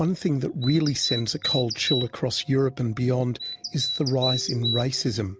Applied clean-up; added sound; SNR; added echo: none; Bird vocalization, bird call, bird song; 5 dB; none.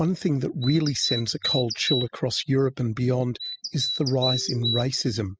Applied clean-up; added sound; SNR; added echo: classical method spectral subtraction.